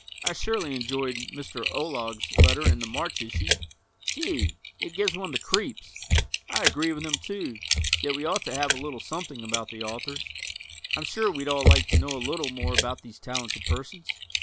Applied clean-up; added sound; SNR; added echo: none; Typing; -5 dB; none.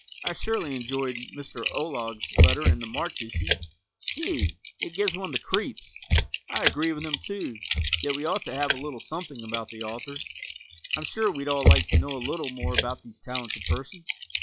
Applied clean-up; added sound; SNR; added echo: classical method log-MMSE.